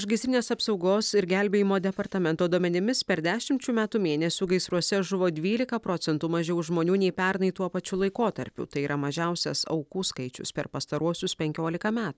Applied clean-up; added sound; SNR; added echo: none; none; none; none.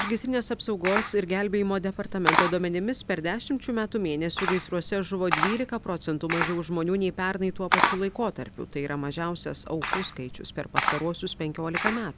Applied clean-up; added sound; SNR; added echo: none; Camera; 2 dB; none.